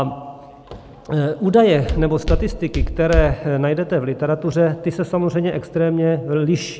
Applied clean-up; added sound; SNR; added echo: none; Walk, footsteps; 2 dB; none.